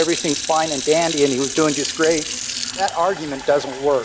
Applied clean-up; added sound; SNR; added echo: none; Fill (with liquid) / Sink (filling or washing); 7 dB; none.